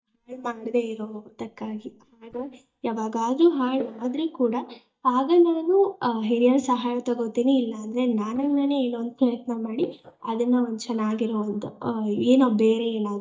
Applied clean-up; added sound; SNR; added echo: neural mask model DeepFilterNet 3.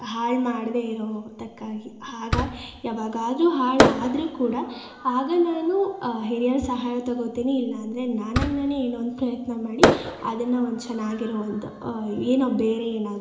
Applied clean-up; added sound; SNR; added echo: none; Fireworks; 4 dB; reverberation time 0.8 s.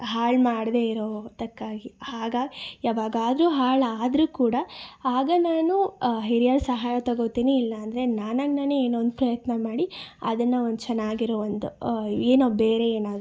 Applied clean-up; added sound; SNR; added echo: none; none; none; none.